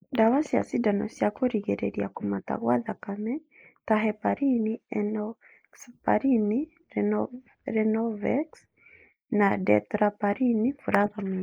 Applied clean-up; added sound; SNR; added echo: neural mask model Resemble Enhance denoiser.